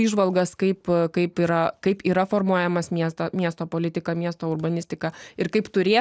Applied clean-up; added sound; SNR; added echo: none; none; none; none.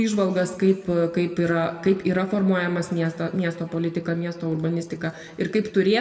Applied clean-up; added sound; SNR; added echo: none; none; none; reverberation time 1.7 s.